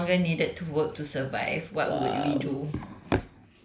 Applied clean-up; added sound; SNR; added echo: none; none; none; none.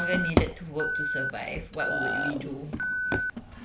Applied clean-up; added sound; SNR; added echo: none; Drawer open or close + Alarm; -4 dB; none.